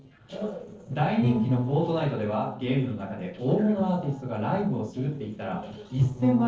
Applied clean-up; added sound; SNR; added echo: neural separator model SepFormer DNS4.